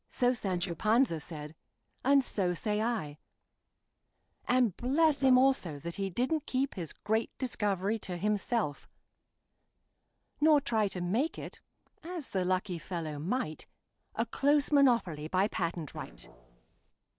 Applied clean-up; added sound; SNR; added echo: neural separator model SepFormer DNS4.